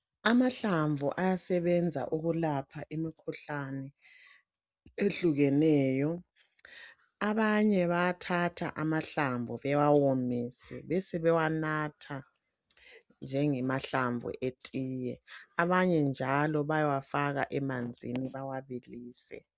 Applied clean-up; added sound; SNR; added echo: none; none; none; none.